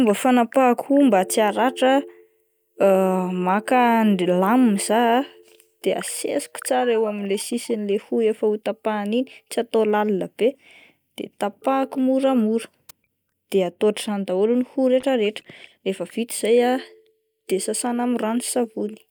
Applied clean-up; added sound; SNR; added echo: neural mask model DeepFilterNet 3.